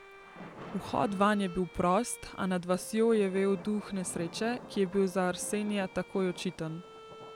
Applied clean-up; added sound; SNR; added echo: none; Thunder / Rain + Bowed string instrument; 16 dB; none.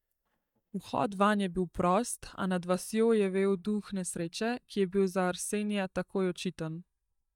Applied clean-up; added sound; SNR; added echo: neural mask model DeepFilterNet 3.